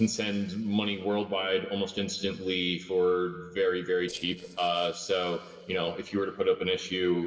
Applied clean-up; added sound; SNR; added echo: neural separator model SepFormer DNS4.